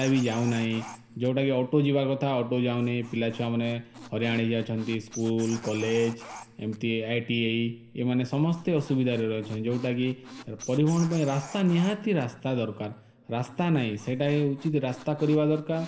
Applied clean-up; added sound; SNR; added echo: none; Squeak; 20 dB; reverberation time 1.5 s.